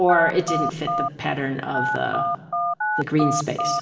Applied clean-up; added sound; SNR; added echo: none; Telephone; 1 dB; reverberation time 1.2 s.